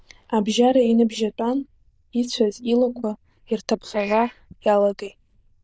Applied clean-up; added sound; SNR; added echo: neural diffusion model UNIVERSE++.